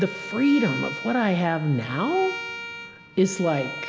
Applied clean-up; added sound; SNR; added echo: none; Bowed string instrument; 10 dB; none.